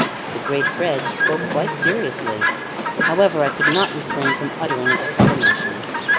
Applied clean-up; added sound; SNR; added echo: none; Chirp, tweet; -3 dB; none.